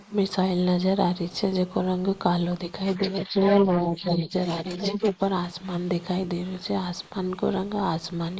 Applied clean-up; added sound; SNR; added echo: neural mask model Resemble Enhance denoiser.